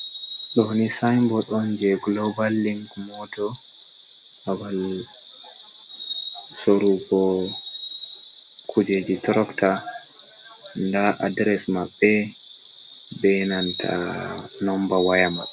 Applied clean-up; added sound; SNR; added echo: none; Bird vocalization, bird call, bird song; 15 dB; none.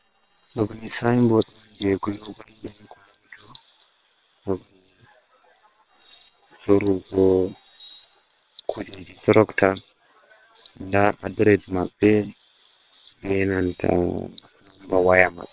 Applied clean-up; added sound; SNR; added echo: neural separator model SepFormer WHAM!.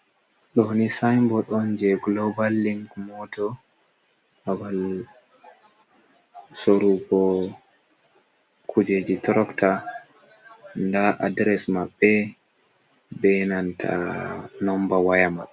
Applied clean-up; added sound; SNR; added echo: none; none; none; none.